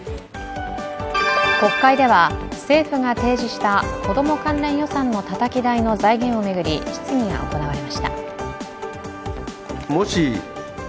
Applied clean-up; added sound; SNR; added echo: none; none; none; none.